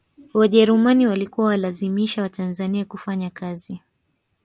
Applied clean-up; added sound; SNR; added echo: none; none; none; none.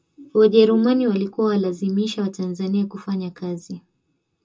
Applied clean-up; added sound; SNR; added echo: none; none; none; reverberation time 0.2 s.